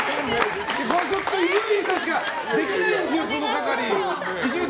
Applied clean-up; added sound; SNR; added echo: none; none; none; none.